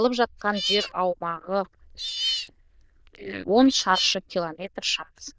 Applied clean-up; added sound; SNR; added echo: neural diffusion model UNIVERSE++.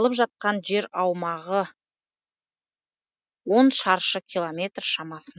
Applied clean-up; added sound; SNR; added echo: none; none; none; none.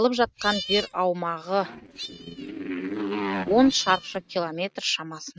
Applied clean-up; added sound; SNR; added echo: neural mask model RNNoise.